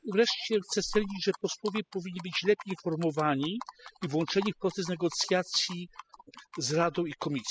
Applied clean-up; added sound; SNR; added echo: classical method spectral subtraction.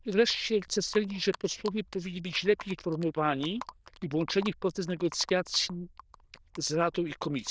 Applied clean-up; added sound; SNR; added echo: neural diffusion model UNIVERSE++.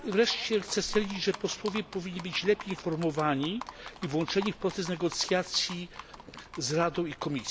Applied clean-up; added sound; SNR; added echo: none; Livestock, farm animals, working animals; 15 dB; none.